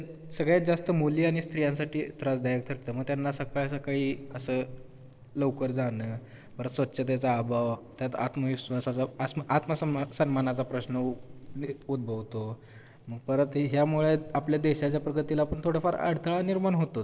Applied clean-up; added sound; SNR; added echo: neural separator model SepFormer DNS4.